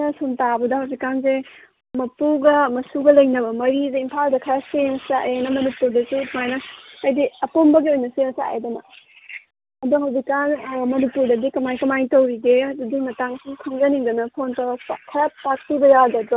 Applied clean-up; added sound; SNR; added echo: none; none; none; none.